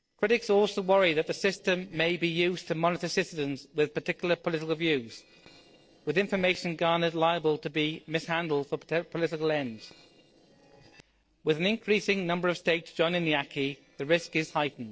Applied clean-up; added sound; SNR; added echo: neural separator model SepFormer DNS4.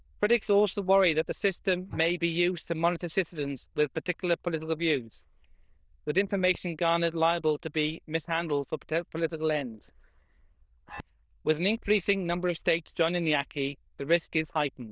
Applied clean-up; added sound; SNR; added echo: neural diffusion model UNIVERSE++.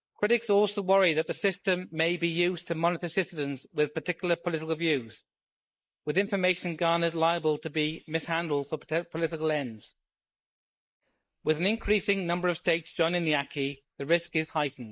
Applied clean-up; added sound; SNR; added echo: neural mask model Resemble Enhance denoiser.